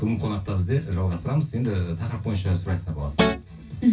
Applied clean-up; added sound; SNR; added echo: none; Guitar; -1 dB; reverberation time 0.3 s.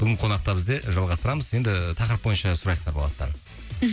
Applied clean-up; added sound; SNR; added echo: none; none; none; none.